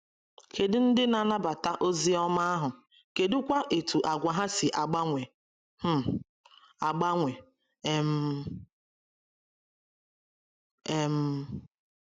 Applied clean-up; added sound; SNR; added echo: none; none; none; none.